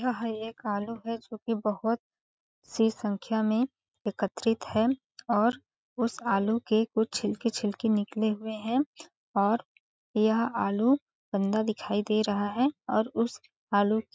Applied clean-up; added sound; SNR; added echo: none; none; none; none.